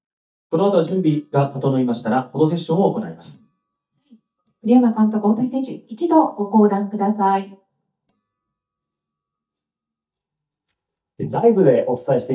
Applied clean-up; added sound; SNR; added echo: neural mask model DeepFilterNet 3.